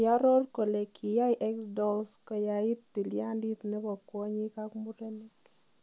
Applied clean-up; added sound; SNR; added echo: none; none; none; none.